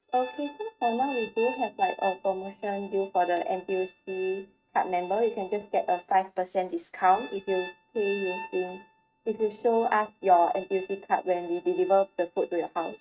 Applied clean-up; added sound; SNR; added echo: neural mask model RNNoise.